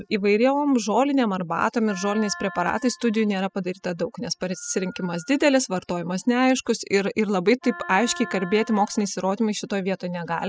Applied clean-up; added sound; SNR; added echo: classical method spectral subtraction.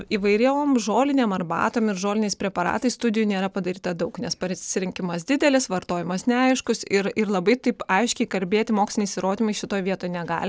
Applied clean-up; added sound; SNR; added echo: none; none; none; none.